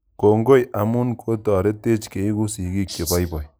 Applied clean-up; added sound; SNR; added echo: neural mask model Resemble Enhance denoiser.